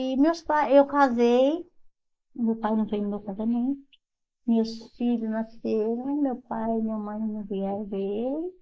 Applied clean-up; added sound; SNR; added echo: neural mask model Resemble Enhance denoiser.